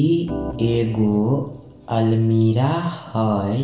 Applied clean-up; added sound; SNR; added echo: none; Organ; 14 dB; reverberation time 0.8 s.